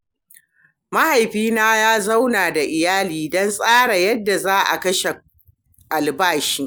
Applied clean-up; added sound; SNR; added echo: none; none; none; none.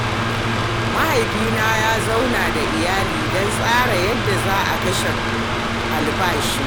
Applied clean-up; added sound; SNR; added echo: none; Mechanical fan; -2 dB; none.